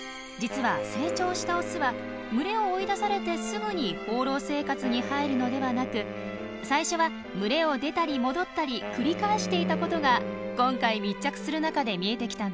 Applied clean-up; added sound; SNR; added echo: none; Wind instrument, woodwind instrument; 12 dB; none.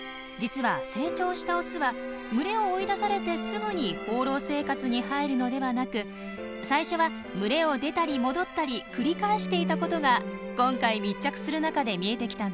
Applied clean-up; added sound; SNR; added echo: none; none; none; none.